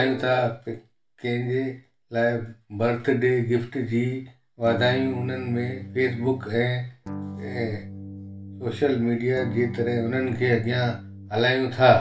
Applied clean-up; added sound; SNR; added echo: none; Electric guitar / Strum; 12 dB; reverberation time 0.2 s.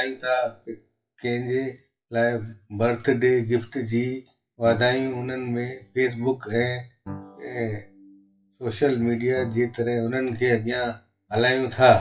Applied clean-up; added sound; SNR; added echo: classical method WPE with log-MMSE.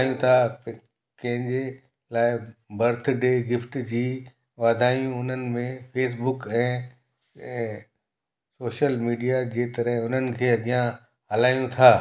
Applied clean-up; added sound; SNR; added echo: none; none; none; none.